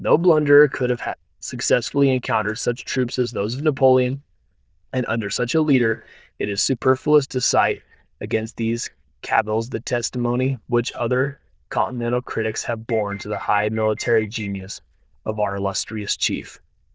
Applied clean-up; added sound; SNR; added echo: neural diffusion model UNIVERSE++.